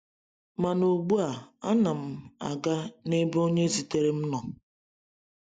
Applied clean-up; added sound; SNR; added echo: neural mask model Resemble Enhance denoiser.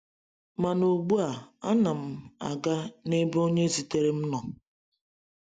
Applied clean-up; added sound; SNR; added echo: none; none; none; none.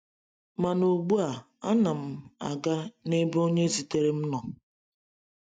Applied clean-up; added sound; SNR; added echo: neural mask model RNNoise.